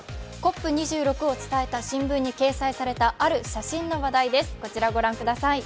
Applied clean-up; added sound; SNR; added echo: none; none; none; none.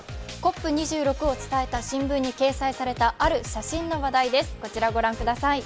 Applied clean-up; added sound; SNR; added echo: none; Tambourine / Drum / Drum kit; 16 dB; none.